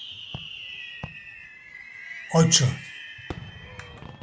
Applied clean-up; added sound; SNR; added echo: none; Fireworks; 11 dB; none.